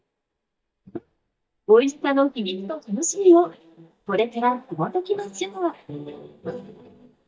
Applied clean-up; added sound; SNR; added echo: neural mask model DeepFilterNet 3.